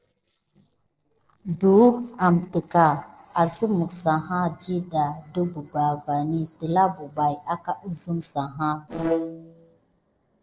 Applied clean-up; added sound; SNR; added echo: neural separator model SepFormer DNS4.